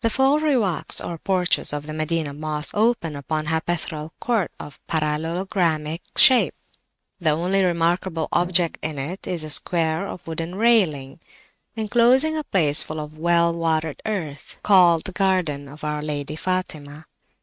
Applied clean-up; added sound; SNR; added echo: neural mask model RNNoise.